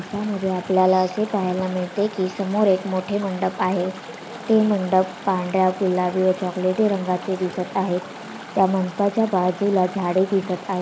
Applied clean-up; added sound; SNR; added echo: none; Chatter / Stream; 15 dB; none.